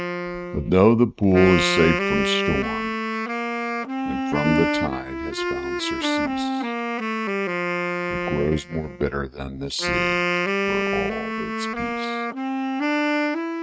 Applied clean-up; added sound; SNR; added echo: neural mask model RNNoise.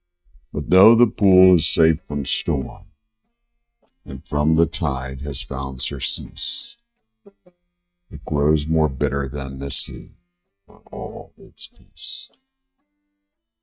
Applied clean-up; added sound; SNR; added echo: neural mask model DeepFilterNet 3.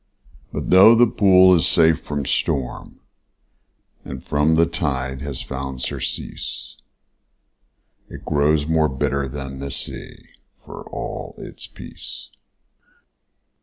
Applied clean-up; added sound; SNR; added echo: none; none; none; none.